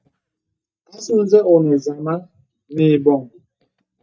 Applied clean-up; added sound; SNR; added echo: neural mask model DeepFilterNet 3.